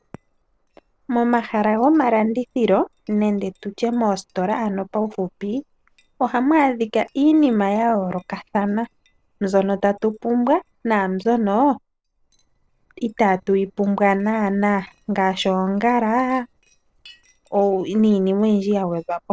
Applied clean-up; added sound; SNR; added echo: neural separator model SepFormer DNS4.